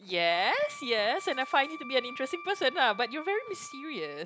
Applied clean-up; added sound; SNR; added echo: none; Wind instrument, woodwind instrument; 15 dB; none.